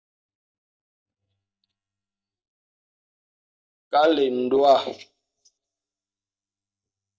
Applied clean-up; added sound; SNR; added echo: neural mask model DeepFilterNet 3.